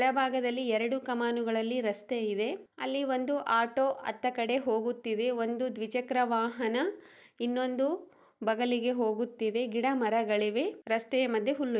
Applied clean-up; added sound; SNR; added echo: none; none; none; none.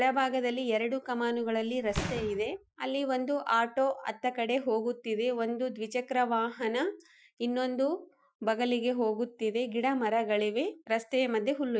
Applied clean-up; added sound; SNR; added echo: classical method Wiener filter.